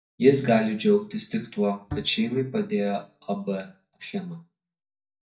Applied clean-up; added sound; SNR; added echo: neural mask model DeepFilterNet 3.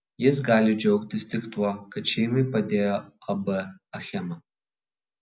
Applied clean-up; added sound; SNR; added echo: none; none; none; none.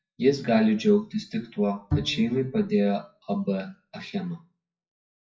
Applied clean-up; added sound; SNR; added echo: classical method WPE with log-MMSE.